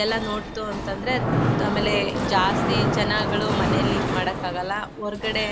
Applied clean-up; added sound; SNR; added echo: none; Mechanisms; -2 dB; none.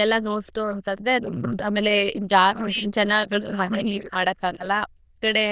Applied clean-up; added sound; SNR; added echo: neural diffusion model UNIVERSE++.